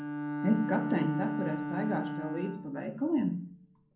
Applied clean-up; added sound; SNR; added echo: none; Bowed string instrument; 4 dB; reverberation time 0.6 s.